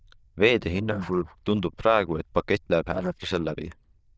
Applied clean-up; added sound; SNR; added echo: neural diffusion model UNIVERSE++.